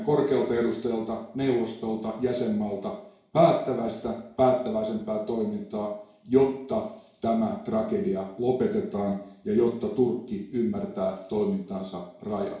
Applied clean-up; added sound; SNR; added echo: none; none; none; reverberation time 0.6 s.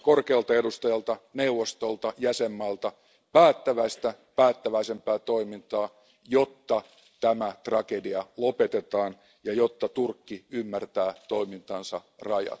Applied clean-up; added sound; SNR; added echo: none; none; none; none.